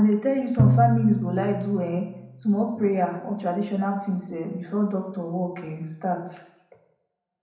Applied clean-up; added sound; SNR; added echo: none; Bowed string instrument; 2 dB; reverberation time 0.7 s.